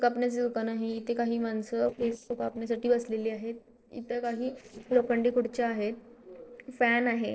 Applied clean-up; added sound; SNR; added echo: neural separator model SepFormer DNS4.